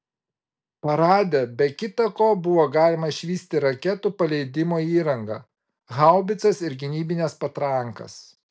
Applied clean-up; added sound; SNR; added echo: none; none; none; none.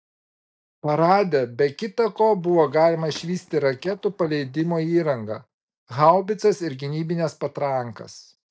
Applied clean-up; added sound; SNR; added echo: neural mask model DeepFilterNet 3.